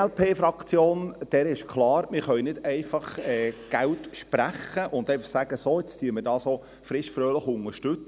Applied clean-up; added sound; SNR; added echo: none; none; none; none.